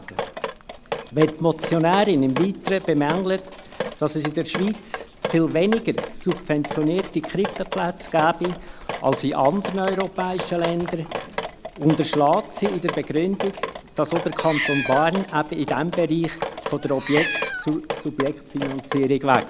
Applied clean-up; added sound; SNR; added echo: none; Meow + Drip; 8 dB; none.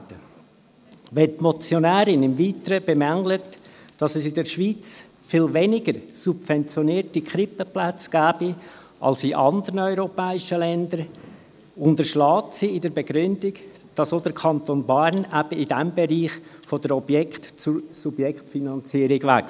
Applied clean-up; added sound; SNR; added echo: none; none; none; none.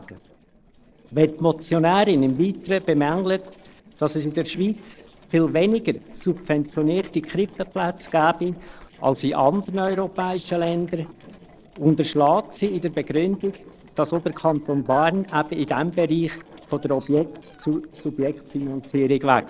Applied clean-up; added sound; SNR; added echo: neural separator model SepFormer DNS4.